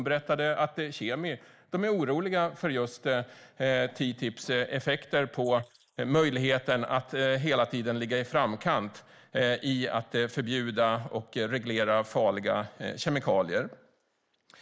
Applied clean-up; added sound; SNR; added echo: neural mask model Resemble Enhance denoiser.